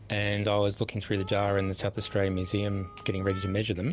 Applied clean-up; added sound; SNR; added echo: none; Harmonica; 18 dB; none.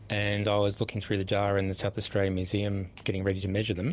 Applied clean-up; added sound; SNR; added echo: none; none; none; none.